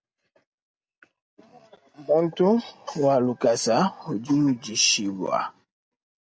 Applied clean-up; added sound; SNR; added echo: none; none; none; none.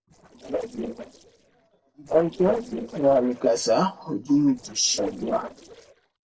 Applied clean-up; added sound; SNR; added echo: neural separator model SepFormer DNS4.